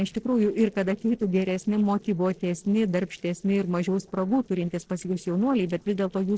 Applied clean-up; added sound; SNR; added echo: neural separator model SepFormer DNS4.